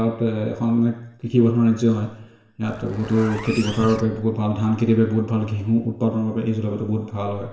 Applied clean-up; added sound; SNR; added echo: none; Zipper (clothing); 16 dB; reverberation time 0.9 s.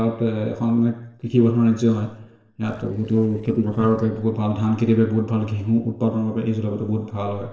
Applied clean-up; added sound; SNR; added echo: neural separator model SepFormer DNS4.